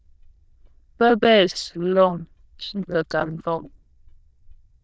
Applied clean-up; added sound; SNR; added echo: neural diffusion model UNIVERSE++.